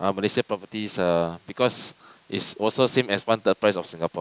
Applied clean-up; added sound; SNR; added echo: none; none; none; none.